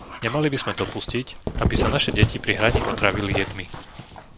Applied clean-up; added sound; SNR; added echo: none; Dog; 1 dB; none.